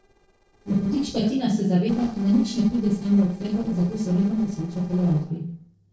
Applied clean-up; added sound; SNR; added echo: neural separator model SepFormer DNS4.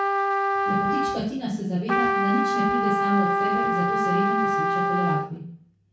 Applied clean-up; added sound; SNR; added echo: none; Trumpet; -4 dB; reverberation time 0.5 s.